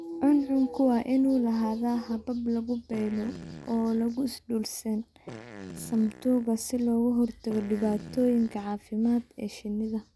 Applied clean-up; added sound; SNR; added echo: none; Fart; 16 dB; none.